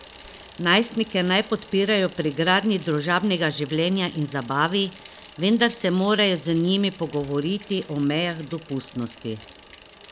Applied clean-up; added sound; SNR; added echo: none; Bicycle; 6 dB; none.